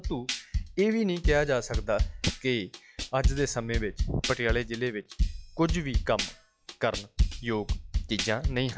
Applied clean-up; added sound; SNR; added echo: classical method log-MMSE.